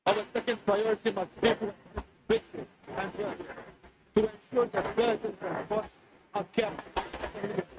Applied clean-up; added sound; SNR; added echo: neural mask model RNNoise.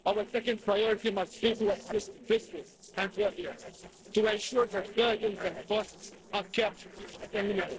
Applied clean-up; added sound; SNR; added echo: neural separator model SepFormer DNS4.